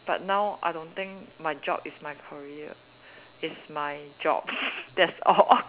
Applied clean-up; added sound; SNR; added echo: none; none; none; none.